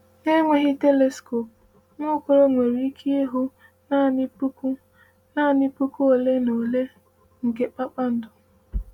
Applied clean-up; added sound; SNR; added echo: none; none; none; none.